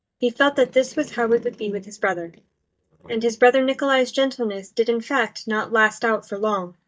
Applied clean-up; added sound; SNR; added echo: neural mask model DeepFilterNet 3.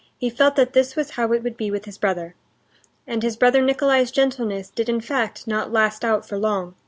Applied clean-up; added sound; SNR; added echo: none; none; none; none.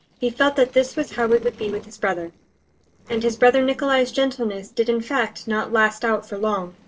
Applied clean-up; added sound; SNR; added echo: neural separator model SepFormer DNS4.